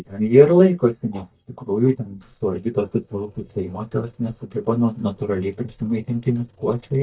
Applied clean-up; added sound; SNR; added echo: neural mask model DeepFilterNet 3.